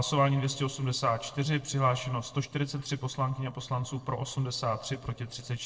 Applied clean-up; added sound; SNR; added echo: neural separator model SepFormer DNS4.